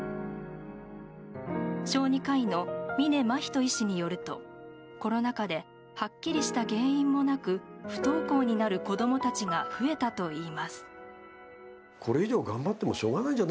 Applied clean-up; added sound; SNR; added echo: none; none; none; none.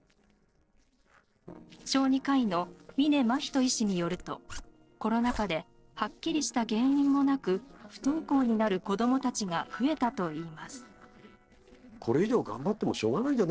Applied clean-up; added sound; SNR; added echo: neural separator model SepFormer DNS4.